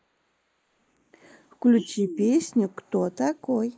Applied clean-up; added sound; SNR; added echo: neural mask model Resemble Enhance denoiser.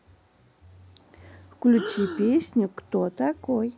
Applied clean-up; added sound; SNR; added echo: none; Breathing; 12 dB; none.